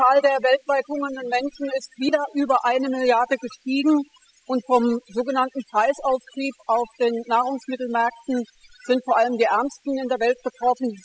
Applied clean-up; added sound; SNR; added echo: classical method spectral subtraction.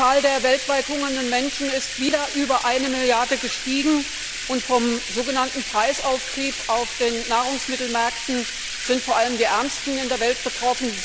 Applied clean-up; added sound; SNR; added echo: none; Bathtub (filling or washing); 7 dB; none.